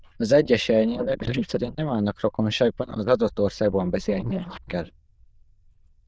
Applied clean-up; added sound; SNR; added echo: neural diffusion model UNIVERSE++.